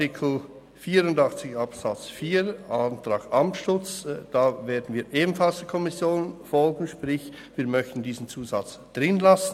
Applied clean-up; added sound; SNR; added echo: none; none; none; none.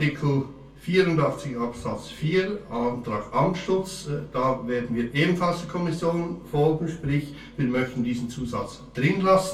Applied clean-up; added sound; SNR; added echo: none; none; none; reverberation time 0.2 s.